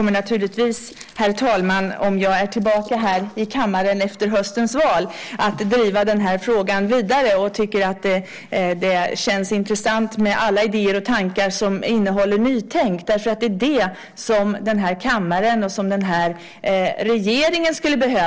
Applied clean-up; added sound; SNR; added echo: neural separator model SepFormer DNS4.